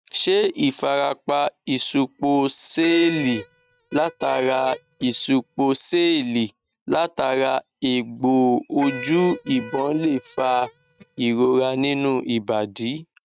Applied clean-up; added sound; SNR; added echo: neural mask model RNNoise.